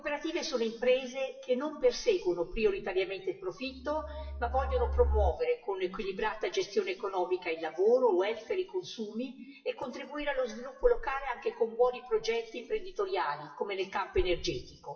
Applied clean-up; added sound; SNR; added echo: classical method WPE with log-MMSE.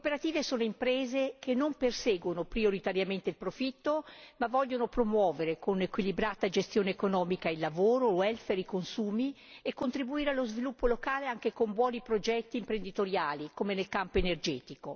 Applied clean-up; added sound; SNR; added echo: none; none; none; none.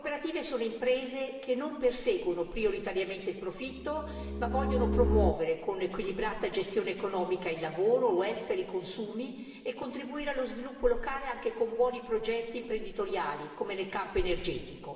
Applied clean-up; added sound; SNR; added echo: none; Bowed string instrument; -1 dB; reverberation time 2.2 s.